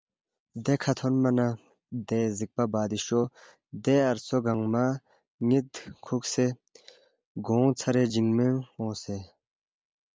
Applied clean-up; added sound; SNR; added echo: none; none; none; none.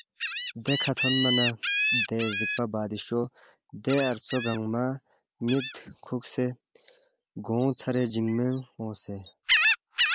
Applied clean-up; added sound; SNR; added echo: none; Gull, seagull; 0 dB; none.